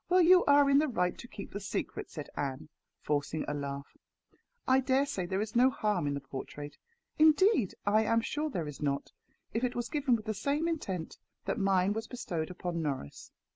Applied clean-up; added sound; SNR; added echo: none; none; none; none.